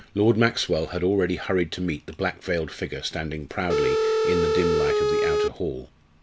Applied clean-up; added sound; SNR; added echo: none; Telephone; -4 dB; none.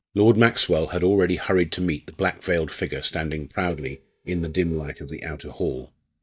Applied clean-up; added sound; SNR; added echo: neural mask model DeepFilterNet 3.